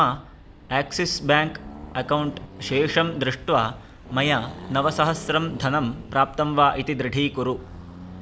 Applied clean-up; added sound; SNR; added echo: none; Accelerating, revving, vroom; 16 dB; none.